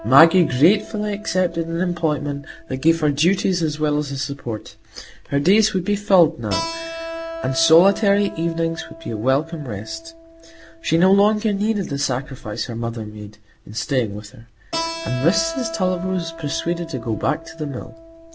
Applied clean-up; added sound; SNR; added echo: none; Keyboard (musical); 14 dB; none.